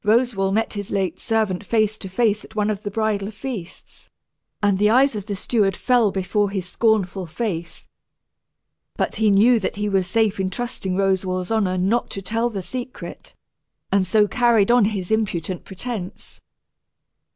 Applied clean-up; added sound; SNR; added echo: none; none; none; none.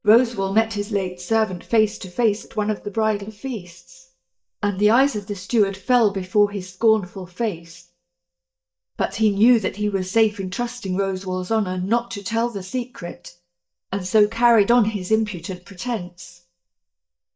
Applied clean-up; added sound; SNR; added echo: neural mask model DeepFilterNet 3.